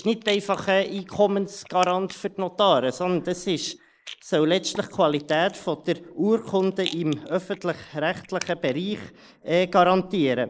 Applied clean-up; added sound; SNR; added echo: neural mask model Resemble Enhance denoiser.